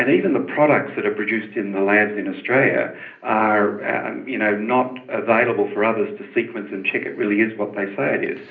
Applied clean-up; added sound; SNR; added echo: none; none; none; reverberation time 0.5 s.